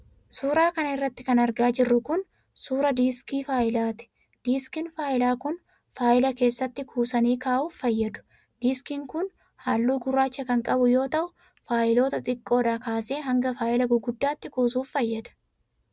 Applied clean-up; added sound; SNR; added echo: none; none; none; none.